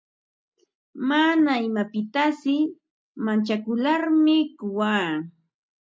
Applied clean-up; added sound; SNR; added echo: none; none; none; none.